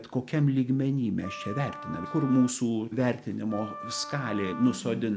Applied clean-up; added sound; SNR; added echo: none; Wind instrument, woodwind instrument; 13 dB; none.